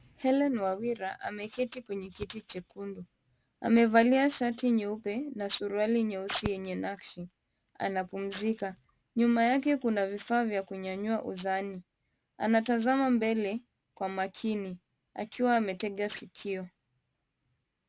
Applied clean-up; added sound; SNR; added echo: none; none; none; none.